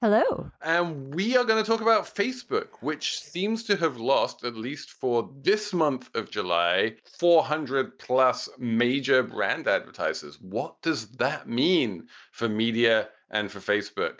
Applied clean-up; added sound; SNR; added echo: neural mask model DeepFilterNet 3.